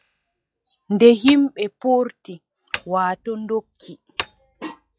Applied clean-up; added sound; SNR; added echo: classical method log-MMSE.